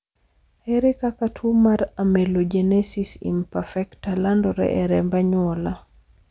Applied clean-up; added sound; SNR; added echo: none; none; none; none.